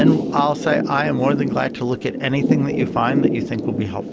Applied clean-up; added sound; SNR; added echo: none; Thunder / Rain; 1 dB; none.